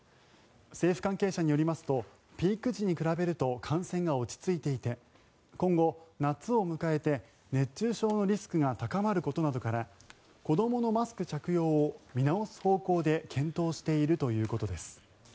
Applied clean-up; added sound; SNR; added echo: none; none; none; none.